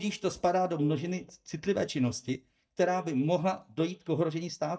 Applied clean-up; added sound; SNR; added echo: neural mask model DeepFilterNet 3.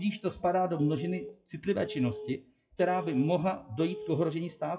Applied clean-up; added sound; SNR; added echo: classical method WPE with log-MMSE.